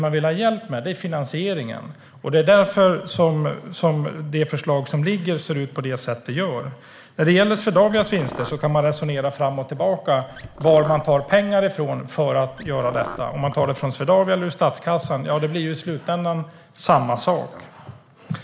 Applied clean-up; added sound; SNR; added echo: none; Car; 15 dB; none.